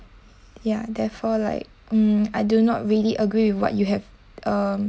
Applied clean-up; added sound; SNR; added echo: none; none; none; none.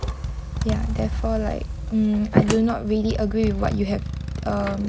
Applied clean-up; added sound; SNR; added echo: none; Slam + Motorcycle; 2 dB; none.